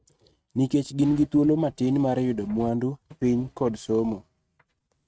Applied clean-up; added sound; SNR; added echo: neural mask model RNNoise.